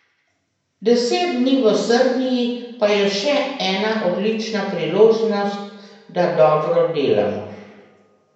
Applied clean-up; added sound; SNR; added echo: none; none; none; reverberation time 0.9 s.